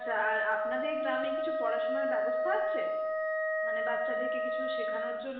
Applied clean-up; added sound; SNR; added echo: none; Wind instrument, woodwind instrument; -5 dB; reverberation time 0.9 s.